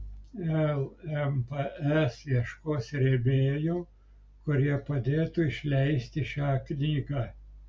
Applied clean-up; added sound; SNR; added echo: none; none; none; none.